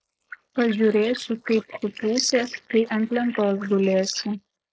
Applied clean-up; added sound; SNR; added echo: neural mask model Resemble Enhance denoiser.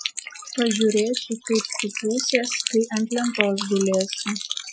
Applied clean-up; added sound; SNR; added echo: classical method Wiener filter.